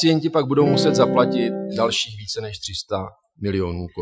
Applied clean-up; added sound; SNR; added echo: classical method Wiener filter.